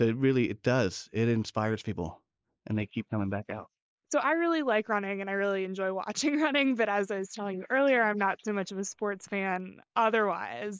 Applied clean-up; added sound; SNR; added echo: neural mask model Resemble Enhance denoiser.